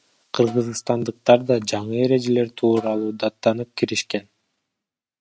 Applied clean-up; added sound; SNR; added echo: neural mask model RNNoise.